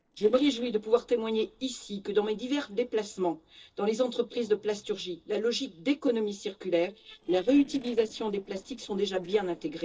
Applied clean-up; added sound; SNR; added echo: neural separator model SepFormer DNS4.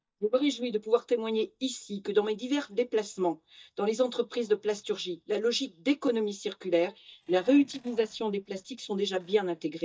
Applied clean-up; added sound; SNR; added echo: neural mask model DeepFilterNet 3.